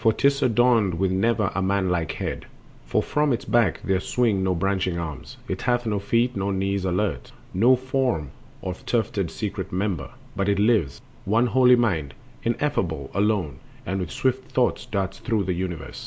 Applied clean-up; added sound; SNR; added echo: none; none; none; none.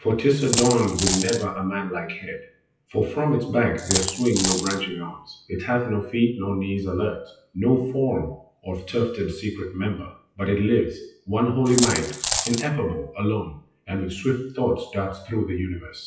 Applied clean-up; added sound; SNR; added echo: classical method WPE with log-MMSE.